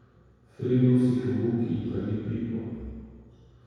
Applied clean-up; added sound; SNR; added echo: none; none; none; reverberation time 2.0 s.